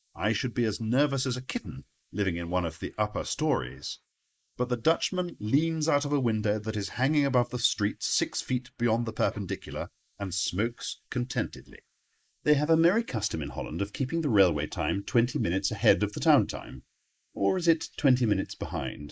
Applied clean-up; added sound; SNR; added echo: neural mask model Resemble Enhance denoiser.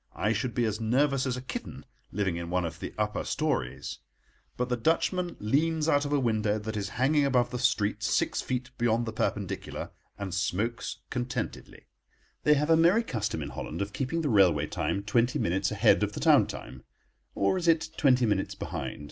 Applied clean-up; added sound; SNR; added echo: none; none; none; none.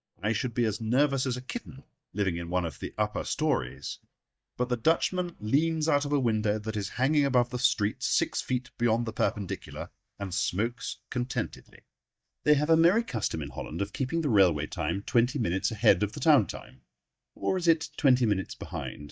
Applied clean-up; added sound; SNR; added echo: neural mask model DeepFilterNet 3.